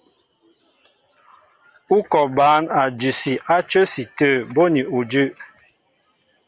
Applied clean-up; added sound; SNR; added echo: none; none; none; none.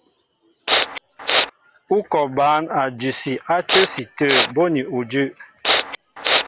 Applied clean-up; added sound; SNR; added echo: none; Respiratory sounds; -2 dB; none.